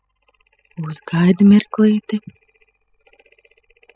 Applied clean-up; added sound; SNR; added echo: classical method spectral subtraction.